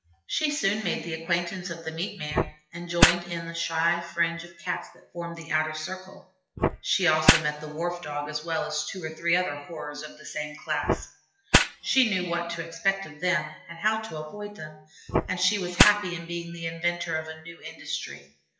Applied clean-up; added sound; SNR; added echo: classical method WPE with log-MMSE.